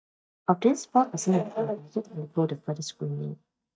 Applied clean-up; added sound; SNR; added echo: neural mask model DeepFilterNet 3.